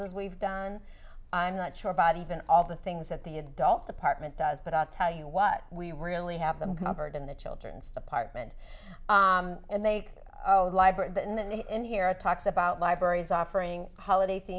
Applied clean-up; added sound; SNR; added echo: none; none; none; none.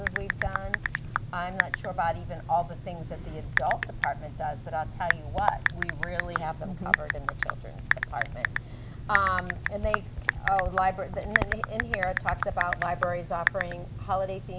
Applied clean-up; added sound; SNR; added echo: none; Typing; -1 dB; none.